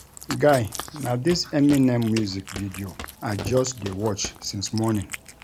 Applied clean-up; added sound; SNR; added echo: none; Walk, footsteps + Cat; 14 dB; none.